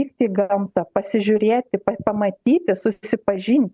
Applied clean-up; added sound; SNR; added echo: none; none; none; none.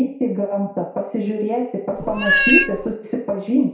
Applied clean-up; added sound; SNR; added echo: none; Meow; -3 dB; reverberation time 0.6 s.